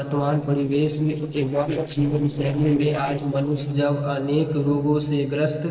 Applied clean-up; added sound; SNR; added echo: neural separator model SepFormer DNS4.